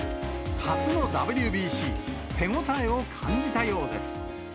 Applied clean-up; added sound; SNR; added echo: none; Harp; 6 dB; none.